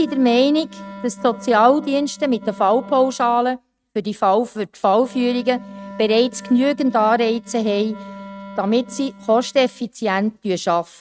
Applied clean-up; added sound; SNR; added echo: neural mask model RNNoise.